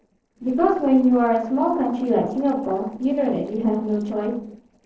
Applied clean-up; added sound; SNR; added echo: neural separator model SepFormer DNS4.